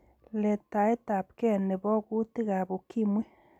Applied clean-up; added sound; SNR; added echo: none; none; none; none.